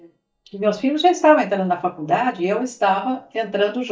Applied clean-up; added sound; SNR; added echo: neural mask model DeepFilterNet 3.